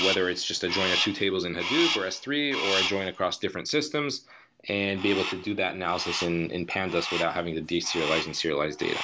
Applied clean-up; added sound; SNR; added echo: none; Crow; 5 dB; none.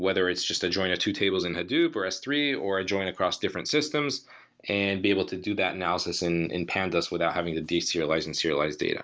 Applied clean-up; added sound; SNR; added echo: none; none; none; none.